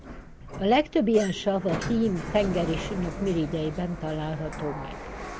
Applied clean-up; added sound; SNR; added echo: none; Sliding door; 9 dB; none.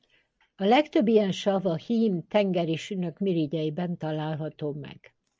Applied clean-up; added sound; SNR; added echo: none; none; none; none.